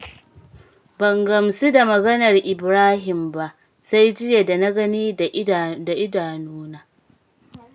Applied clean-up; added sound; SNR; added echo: none; none; none; none.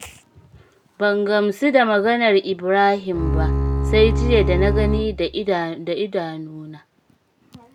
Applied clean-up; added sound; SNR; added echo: none; Bowed string instrument; 0 dB; none.